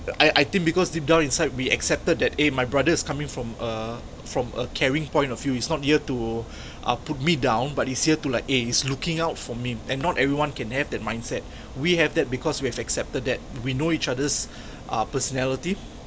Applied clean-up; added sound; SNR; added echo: none; none; none; none.